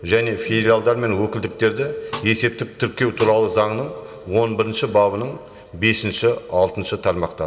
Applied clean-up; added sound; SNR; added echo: none; Snare drum; 15 dB; reverberation time 0.9 s.